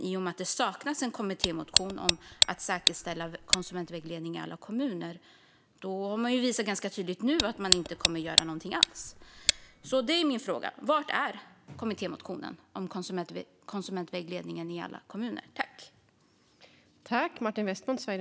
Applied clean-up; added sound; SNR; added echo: none; Tick; -3 dB; none.